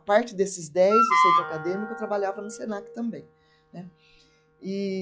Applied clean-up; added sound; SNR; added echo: classical method log-MMSE.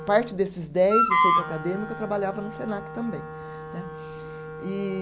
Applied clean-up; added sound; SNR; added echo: none; Wind instrument, woodwind instrument; 1 dB; none.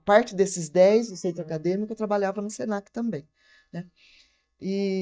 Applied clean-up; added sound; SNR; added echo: neural mask model DeepFilterNet 3.